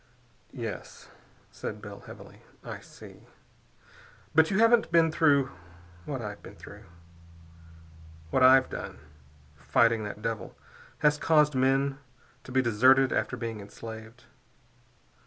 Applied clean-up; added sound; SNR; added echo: none; none; none; none.